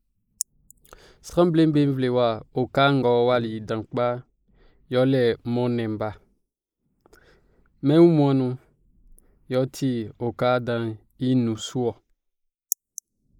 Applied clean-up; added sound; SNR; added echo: neural mask model Resemble Enhance denoiser.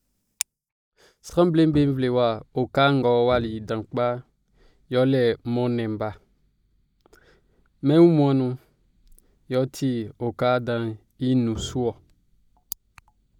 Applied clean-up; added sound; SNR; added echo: neural mask model DeepFilterNet 3.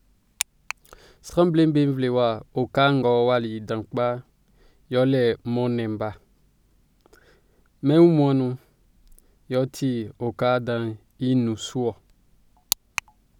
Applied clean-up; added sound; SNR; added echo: none; none; none; none.